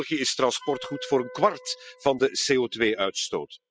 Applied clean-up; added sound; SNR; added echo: classical method spectral subtraction.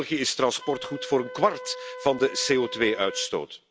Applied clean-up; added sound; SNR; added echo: none; Wind instrument, woodwind instrument; 14 dB; none.